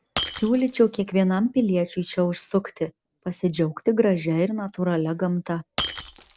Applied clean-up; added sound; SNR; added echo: none; Shatter; 13 dB; none.